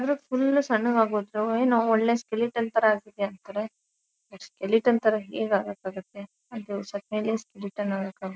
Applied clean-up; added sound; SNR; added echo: none; none; none; none.